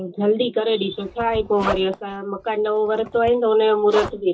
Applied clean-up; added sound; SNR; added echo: classical method WPE with log-MMSE.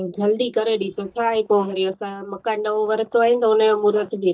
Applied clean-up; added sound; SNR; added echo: neural mask model DeepFilterNet 3.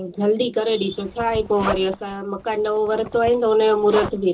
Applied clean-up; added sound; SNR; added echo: none; Zipper (clothing); 13 dB; reverberation time 0.2 s.